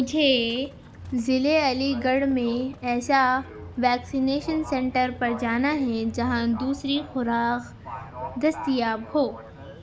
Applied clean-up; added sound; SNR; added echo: none; Livestock, farm animals, working animals; 18 dB; none.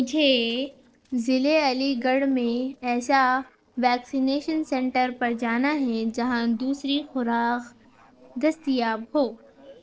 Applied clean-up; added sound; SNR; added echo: neural separator model SepFormer DNS4.